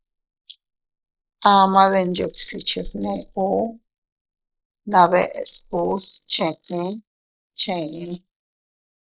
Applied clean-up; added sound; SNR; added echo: neural mask model Resemble Enhance denoiser.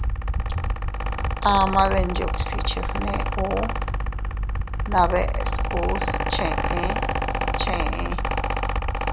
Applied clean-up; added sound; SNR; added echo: none; Mechanical fan; -4 dB; none.